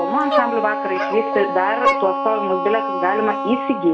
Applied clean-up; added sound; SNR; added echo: none; Wind instrument, woodwind instrument + Dog; 1 dB; none.